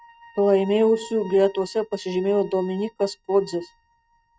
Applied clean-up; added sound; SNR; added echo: neural mask model RNNoise.